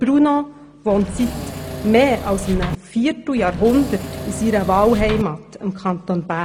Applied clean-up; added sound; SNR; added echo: none; Engine / Mechanisms; 8 dB; none.